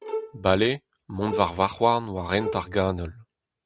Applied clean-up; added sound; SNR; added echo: none; Bowed string instrument; 11 dB; none.